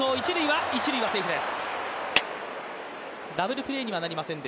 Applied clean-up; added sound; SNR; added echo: none; Clapping; 3 dB; none.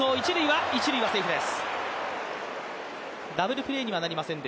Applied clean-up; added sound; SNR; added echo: none; none; none; none.